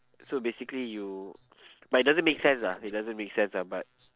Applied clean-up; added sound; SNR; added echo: neural separator model SepFormer DNS4.